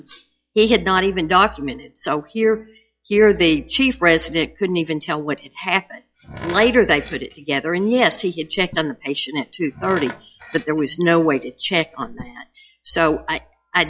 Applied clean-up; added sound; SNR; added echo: classical method log-MMSE.